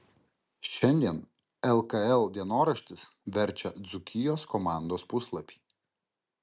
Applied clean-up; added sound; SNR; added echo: none; none; none; none.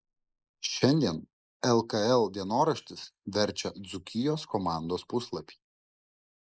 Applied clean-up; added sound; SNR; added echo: neural mask model Resemble Enhance denoiser.